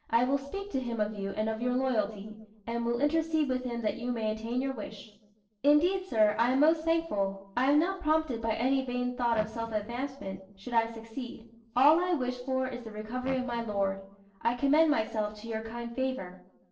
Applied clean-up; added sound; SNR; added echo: neural separator model SepFormer DNS4.